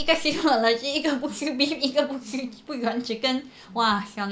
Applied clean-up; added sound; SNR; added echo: none; Cricket; 17 dB; none.